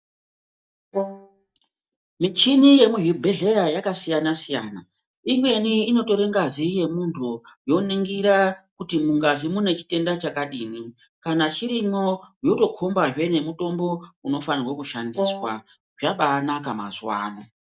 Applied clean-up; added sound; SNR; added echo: neural mask model DeepFilterNet 3.